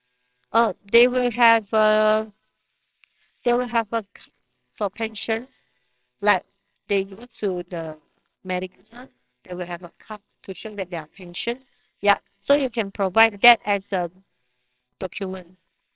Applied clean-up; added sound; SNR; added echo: neural separator model SepFormer WHAMR!.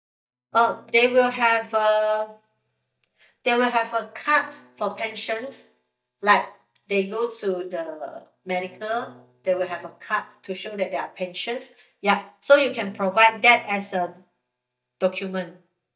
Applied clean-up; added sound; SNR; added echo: neural mask model DeepFilterNet 3.